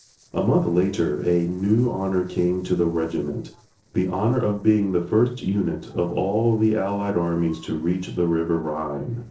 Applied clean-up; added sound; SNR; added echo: neural separator model SepFormer DNS4.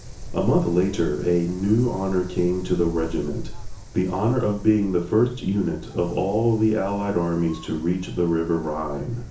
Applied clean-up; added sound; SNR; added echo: none; Wind; 12 dB; reverberation time 0.7 s.